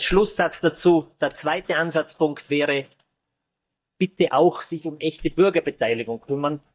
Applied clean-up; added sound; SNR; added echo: neural mask model DeepFilterNet 3.